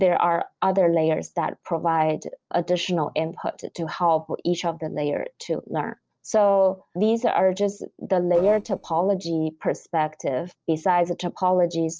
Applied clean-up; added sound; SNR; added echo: neural separator model SepFormer DNS4.